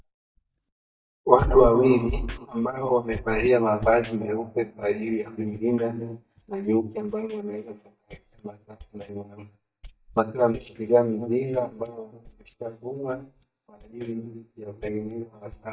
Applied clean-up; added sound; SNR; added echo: neural mask model DeepFilterNet 3.